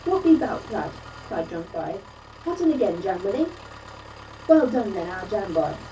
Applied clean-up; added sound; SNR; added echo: none; Engine; 17 dB; reverberation time 0.3 s.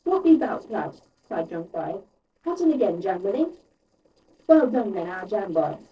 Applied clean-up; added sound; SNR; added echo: neural separator model SepFormer DNS4.